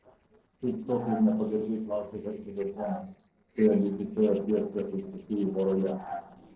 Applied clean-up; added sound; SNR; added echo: neural separator model SepFormer DNS4.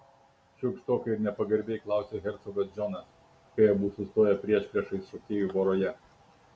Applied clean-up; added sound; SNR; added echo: none; none; none; none.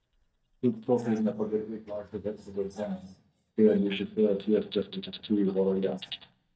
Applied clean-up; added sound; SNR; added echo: neural mask model DeepFilterNet 3.